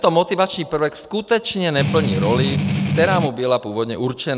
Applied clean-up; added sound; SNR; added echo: none; Strum; 0 dB; none.